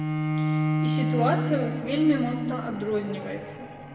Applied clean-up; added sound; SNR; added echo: none; Bowed string instrument; 0 dB; reverberation time 1.6 s.